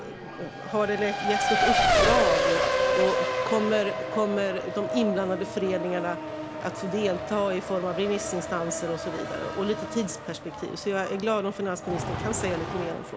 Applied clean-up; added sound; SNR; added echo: none; Race car, auto racing; 0 dB; none.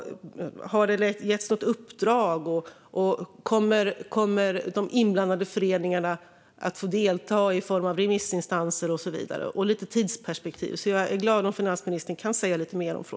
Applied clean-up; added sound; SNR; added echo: none; none; none; none.